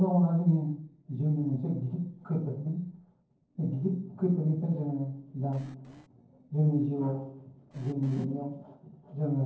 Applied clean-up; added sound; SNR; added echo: neural separator model SepFormer DNS4.